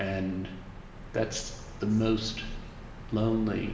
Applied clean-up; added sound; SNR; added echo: none; Bird vocalization, bird call, bird song; 10 dB; reverberation time 1.1 s.